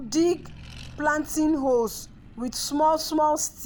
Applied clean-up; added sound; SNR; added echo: none; Accelerating, revving, vroom; 19 dB; none.